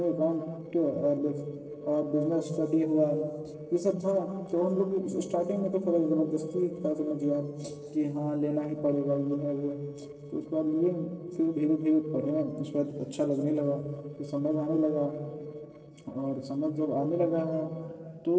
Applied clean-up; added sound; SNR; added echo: neural separator model SepFormer DNS4.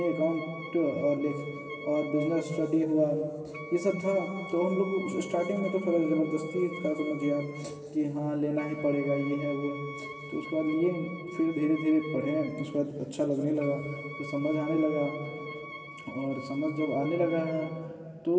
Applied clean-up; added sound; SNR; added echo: none; Wind instrument, woodwind instrument; 15 dB; reverberation time 2.5 s.